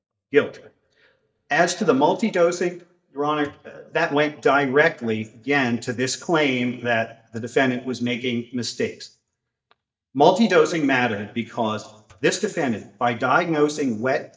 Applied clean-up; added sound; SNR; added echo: neural mask model DeepFilterNet 3.